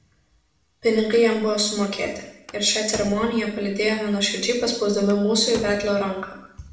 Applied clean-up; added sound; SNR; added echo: none; Slam; 19 dB; reverberation time 0.7 s.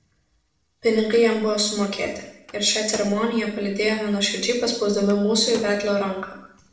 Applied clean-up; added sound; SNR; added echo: neural separator model SepFormer DNS4.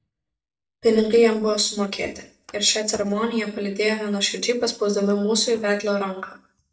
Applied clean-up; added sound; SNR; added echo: neural mask model DeepFilterNet 3.